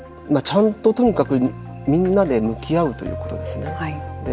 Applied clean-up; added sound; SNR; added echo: none; none; none; none.